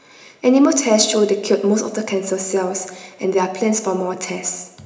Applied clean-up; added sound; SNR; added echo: none; none; none; reverberation time 0.8 s.